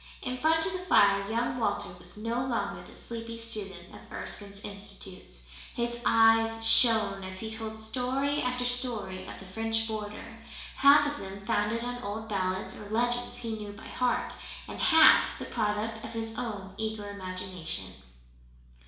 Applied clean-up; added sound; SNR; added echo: none; none; none; reverberation time 0.7 s.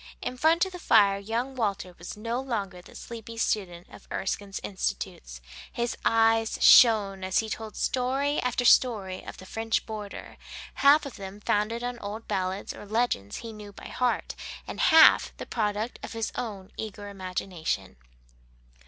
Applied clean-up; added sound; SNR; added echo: none; none; none; none.